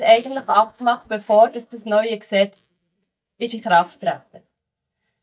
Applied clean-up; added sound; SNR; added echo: neural mask model DeepFilterNet 3.